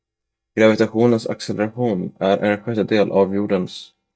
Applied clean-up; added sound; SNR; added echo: neural mask model DeepFilterNet 3.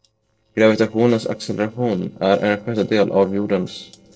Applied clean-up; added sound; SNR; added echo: neural separator model SepFormer DNS4.